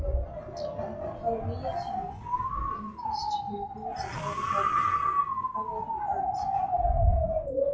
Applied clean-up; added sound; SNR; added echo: classical method WPE with log-MMSE.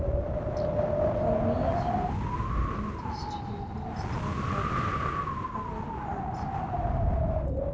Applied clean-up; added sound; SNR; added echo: none; Wind; -5 dB; reverberation time 1.5 s.